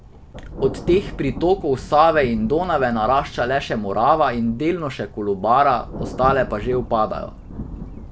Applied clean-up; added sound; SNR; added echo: none; Thunder; 12 dB; none.